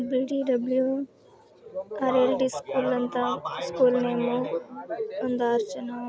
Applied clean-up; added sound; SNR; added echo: none; none; none; none.